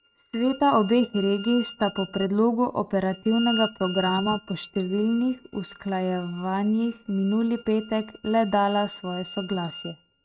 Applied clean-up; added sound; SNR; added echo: neural mask model RNNoise.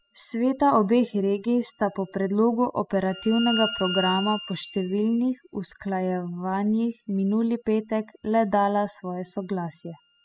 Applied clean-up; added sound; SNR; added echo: classical method spectral subtraction.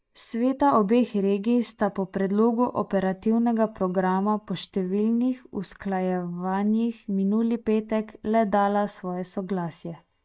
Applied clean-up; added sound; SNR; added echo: neural mask model DeepFilterNet 3.